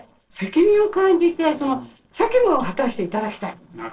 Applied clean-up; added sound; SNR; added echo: neural separator model SepFormer DNS4.